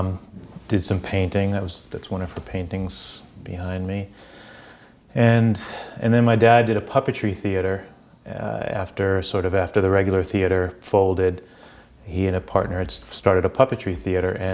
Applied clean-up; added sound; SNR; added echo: none; none; none; none.